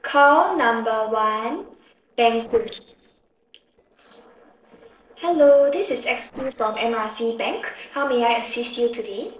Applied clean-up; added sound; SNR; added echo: neural separator model SepFormer DNS4.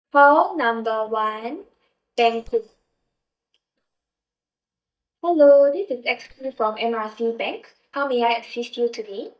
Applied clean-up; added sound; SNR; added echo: neural mask model DeepFilterNet 3.